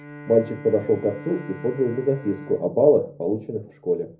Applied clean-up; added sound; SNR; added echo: none; Bowed string instrument; 17 dB; reverberation time 0.3 s.